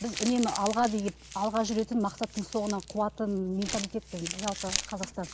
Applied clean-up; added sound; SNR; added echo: none; Crumpling, crinkling; 9 dB; none.